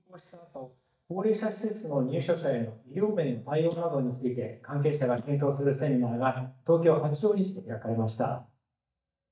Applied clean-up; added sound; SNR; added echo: neural mask model DeepFilterNet 3.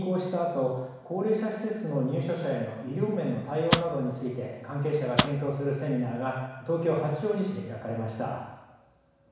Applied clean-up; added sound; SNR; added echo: none; Rattle (instrument); -2 dB; reverberation time 1.1 s.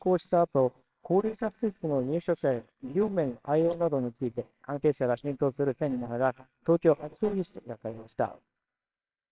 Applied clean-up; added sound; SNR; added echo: neural separator model SepFormer WHAMR!.